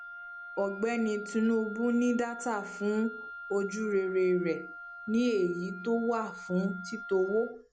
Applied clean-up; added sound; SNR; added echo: none; Wind instrument, woodwind instrument; 13 dB; none.